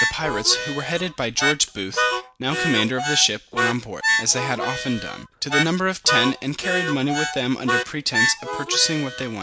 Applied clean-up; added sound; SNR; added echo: none; Harmonica; 2 dB; none.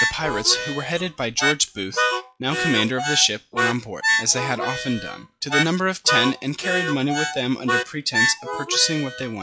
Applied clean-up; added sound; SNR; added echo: classical method log-MMSE.